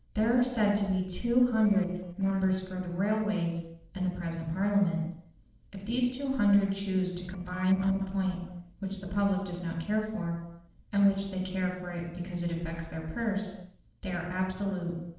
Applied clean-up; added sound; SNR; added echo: neural separator model SepFormer DNS4.